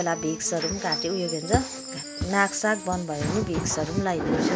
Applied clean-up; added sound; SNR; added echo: none; Chime + Wind instrument, woodwind instrument; 10 dB; none.